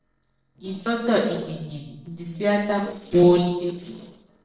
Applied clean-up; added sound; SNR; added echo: neural separator model SepFormer DNS4.